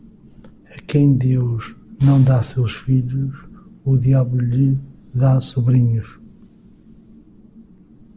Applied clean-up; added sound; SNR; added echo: none; none; none; none.